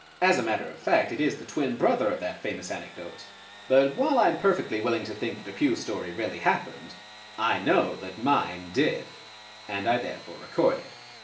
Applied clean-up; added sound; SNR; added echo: none; Sawing / Engine; 19 dB; reverberation time 0.4 s.